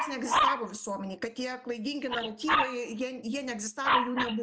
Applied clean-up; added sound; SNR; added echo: neural mask model Resemble Enhance denoiser.